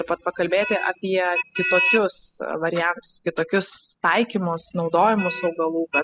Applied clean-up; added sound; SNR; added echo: classical method spectral subtraction.